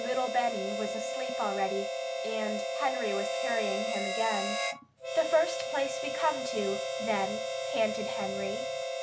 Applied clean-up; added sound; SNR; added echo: none; Harmonica; 0 dB; none.